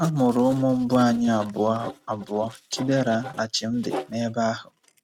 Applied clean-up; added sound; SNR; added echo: neural mask model RNNoise.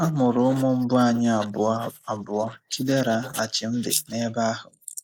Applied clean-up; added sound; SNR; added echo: neural mask model Resemble Enhance denoiser.